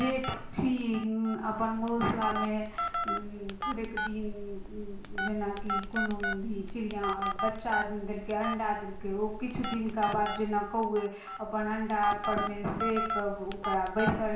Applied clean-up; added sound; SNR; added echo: none; Telephone; 4 dB; reverberation time 0.6 s.